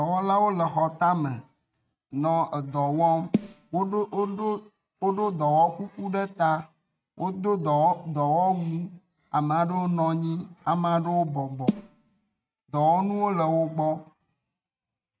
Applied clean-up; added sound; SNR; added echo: neural mask model RNNoise.